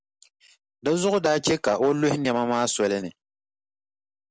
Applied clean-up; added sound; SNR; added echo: none; none; none; none.